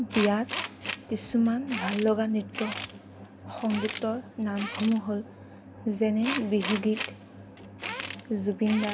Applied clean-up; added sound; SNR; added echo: none; Tools; 7 dB; none.